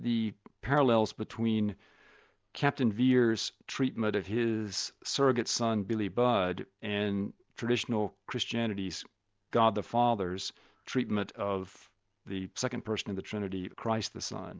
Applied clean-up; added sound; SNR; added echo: none; none; none; none.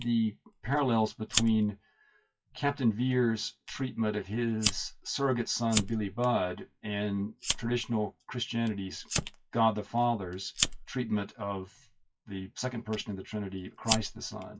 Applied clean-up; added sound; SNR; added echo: classical method WPE with log-MMSE.